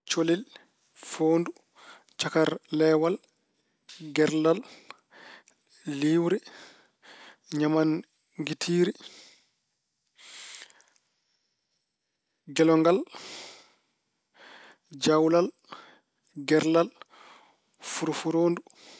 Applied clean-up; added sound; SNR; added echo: none; none; none; none.